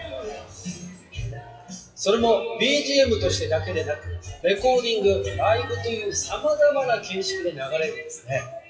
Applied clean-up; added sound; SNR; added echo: classical method WPE with log-MMSE.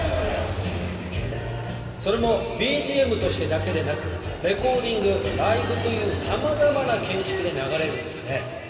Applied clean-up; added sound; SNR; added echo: none; Aircraft; 13 dB; reverberation time 2.5 s.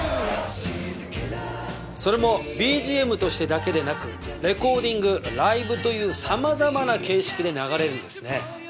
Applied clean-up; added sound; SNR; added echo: none; none; none; none.